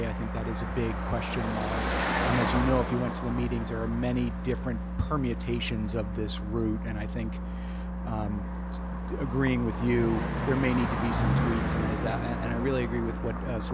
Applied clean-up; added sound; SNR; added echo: none; Car passing by; 5 dB; none.